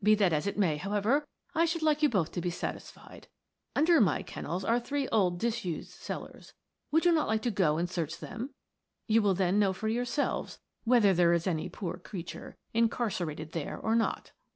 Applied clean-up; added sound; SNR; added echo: none; none; none; none.